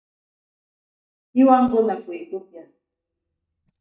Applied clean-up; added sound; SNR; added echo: neural mask model DeepFilterNet 3.